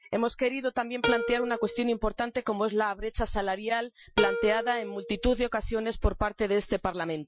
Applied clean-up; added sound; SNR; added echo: classical method Wiener filter.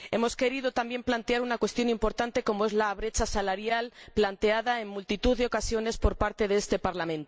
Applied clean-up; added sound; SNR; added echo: none; none; none; none.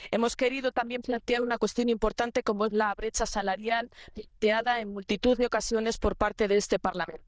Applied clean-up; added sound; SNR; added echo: neural diffusion model UNIVERSE++.